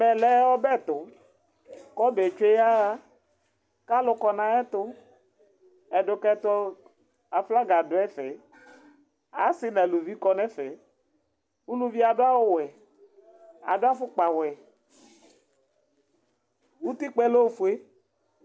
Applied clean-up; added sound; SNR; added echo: none; none; none; none.